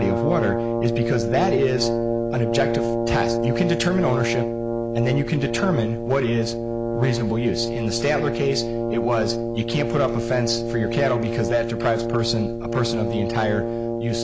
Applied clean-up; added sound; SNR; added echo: none; Brass instrument; 0 dB; none.